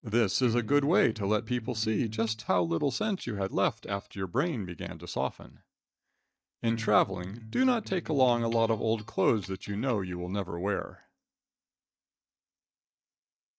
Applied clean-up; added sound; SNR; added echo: neural mask model DeepFilterNet 3.